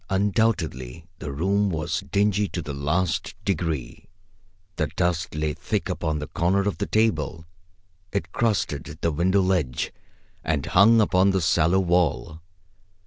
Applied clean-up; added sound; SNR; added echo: none; none; none; none.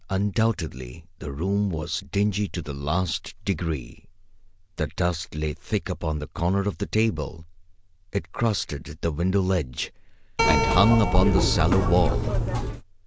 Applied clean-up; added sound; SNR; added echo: none; Keyboard (musical); -4 dB; none.